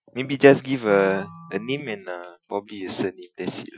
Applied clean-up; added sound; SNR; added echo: classical method Wiener filter.